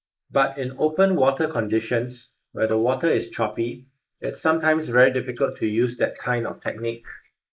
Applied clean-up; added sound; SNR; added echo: neural mask model Resemble Enhance denoiser.